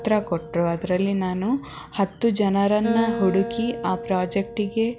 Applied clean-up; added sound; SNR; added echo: none; Acoustic guitar; 10 dB; none.